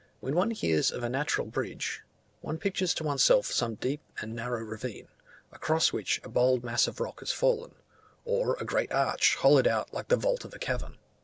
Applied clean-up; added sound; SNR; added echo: none; none; none; none.